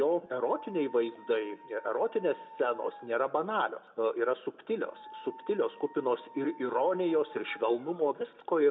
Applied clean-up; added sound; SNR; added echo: none; Dog; 19 dB; reverberation time 0.8 s.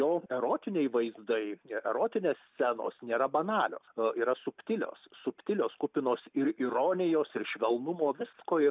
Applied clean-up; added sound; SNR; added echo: none; none; none; none.